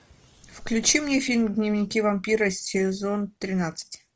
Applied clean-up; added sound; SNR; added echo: none; Car; 19 dB; none.